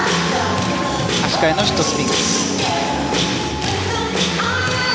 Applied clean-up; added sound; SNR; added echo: none; none; none; none.